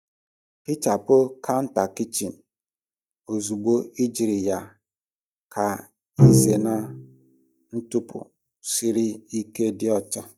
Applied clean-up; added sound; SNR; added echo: neural mask model DeepFilterNet 3.